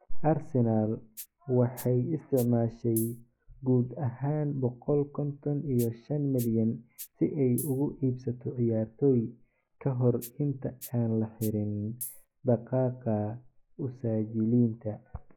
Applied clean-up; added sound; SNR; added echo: classical method log-MMSE.